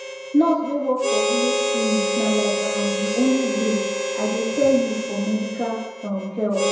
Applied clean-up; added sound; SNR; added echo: none; Harmonica; 2 dB; reverberation time 0.9 s.